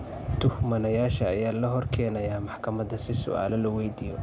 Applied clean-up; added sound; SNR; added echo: none; none; none; none.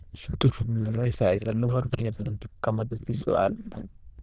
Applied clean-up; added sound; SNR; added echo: neural diffusion model UNIVERSE++.